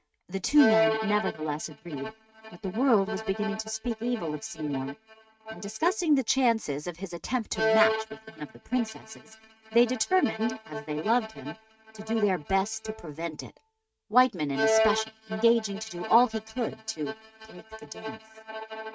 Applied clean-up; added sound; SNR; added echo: neural mask model RNNoise.